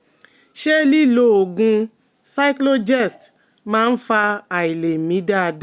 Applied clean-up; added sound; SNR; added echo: none; none; none; none.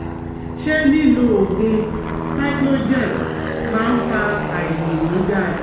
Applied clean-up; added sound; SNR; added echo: none; Aircraft; 5 dB; reverberation time 1.0 s.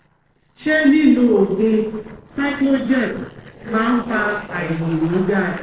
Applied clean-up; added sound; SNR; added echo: neural separator model SepFormer DNS4.